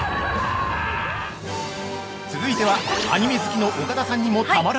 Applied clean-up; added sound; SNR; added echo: none; none; none; none.